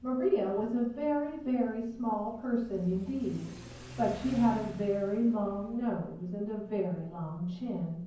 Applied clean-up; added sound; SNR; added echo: none; Accelerating, revving, vroom / Car; 18 dB; reverberation time 0.9 s.